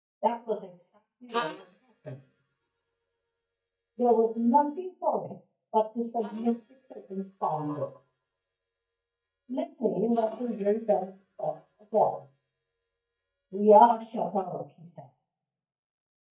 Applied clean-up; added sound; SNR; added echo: neural mask model DeepFilterNet 3.